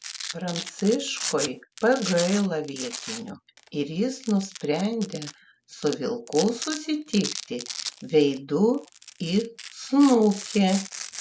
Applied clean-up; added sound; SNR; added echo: none; Domestic sounds, home sounds; 12 dB; none.